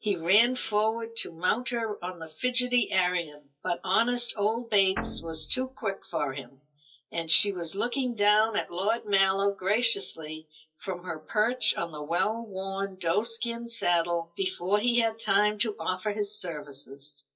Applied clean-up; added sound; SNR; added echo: classical method WPE with log-MMSE.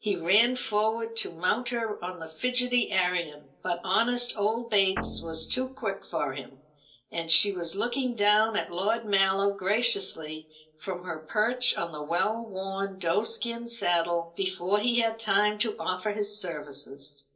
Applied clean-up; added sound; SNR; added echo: none; Guitar; 10 dB; reverberation time 0.3 s.